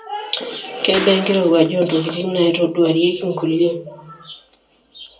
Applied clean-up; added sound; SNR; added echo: none; Clapping; 16 dB; reverberation time 0.2 s.